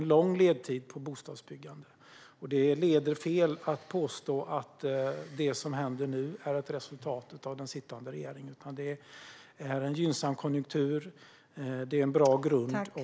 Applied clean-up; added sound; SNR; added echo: none; none; none; none.